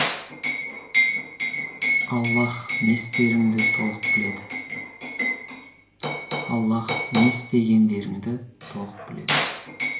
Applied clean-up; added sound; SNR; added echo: none; Liquid; 1 dB; reverberation time 1.5 s.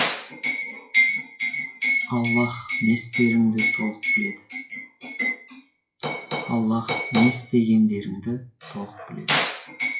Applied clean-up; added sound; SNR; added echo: classical method WPE with log-MMSE.